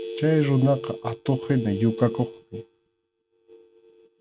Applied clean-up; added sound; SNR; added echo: neural mask model RNNoise.